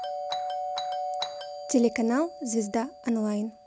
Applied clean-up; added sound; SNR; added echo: none; Doorbell; 6 dB; none.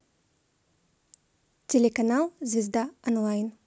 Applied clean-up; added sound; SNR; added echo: none; none; none; none.